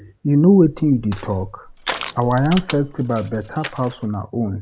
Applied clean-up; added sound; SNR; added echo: none; Crushing; 14 dB; none.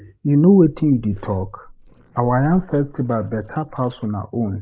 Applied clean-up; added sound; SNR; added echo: neural mask model Resemble Enhance denoiser.